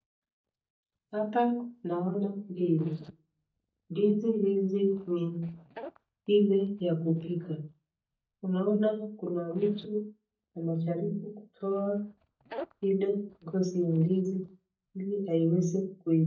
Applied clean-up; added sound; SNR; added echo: neural mask model DeepFilterNet 3.